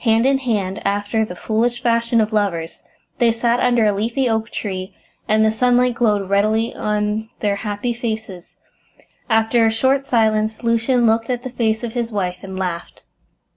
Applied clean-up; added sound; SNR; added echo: none; none; none; none.